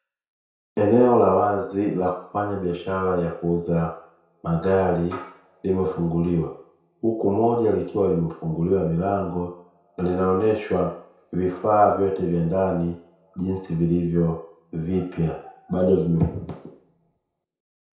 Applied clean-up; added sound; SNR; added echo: none; none; none; reverberation time 0.5 s.